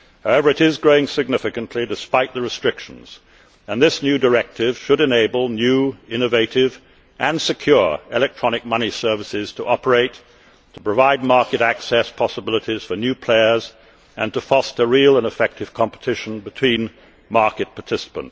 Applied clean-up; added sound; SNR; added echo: none; none; none; none.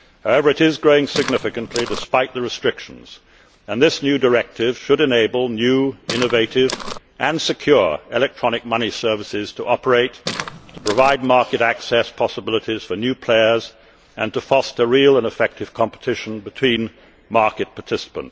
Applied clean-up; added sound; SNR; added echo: none; Walk, footsteps; 9 dB; none.